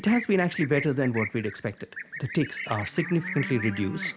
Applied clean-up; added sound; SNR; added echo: none; Livestock, farm animals, working animals; 9 dB; none.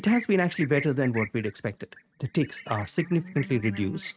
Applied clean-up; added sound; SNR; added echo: neural mask model RNNoise.